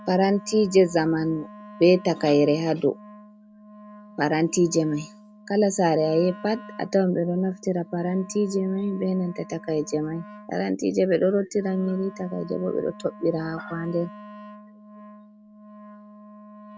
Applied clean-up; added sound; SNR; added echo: none; Wind instrument, woodwind instrument; 19 dB; none.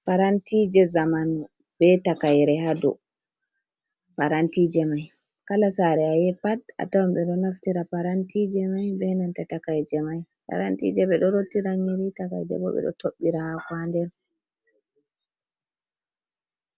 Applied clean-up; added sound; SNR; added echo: none; none; none; none.